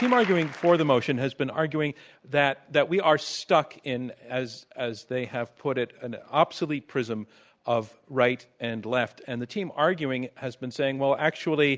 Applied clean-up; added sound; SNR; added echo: none; none; none; none.